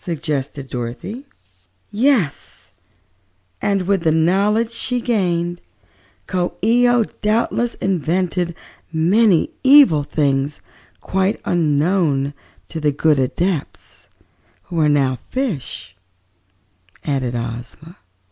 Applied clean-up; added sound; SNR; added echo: none; none; none; none.